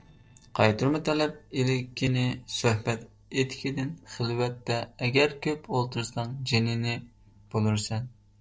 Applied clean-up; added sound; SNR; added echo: neural separator model SepFormer DNS4.